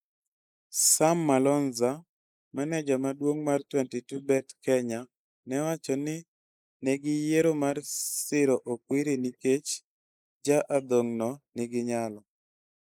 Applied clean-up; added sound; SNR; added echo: neural mask model Resemble Enhance denoiser.